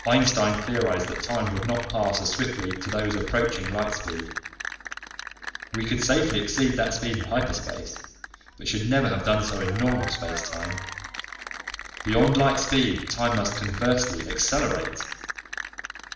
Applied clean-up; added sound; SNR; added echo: none; Applause / Cheering; 11 dB; reverberation time 0.8 s.